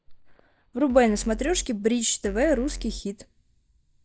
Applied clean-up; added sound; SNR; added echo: neural mask model DeepFilterNet 3.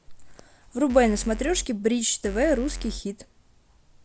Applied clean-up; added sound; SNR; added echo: none; Bass drum / Keyboard (musical); 8 dB; none.